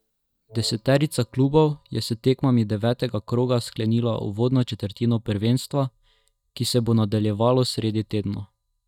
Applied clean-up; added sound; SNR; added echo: neural mask model DeepFilterNet 3.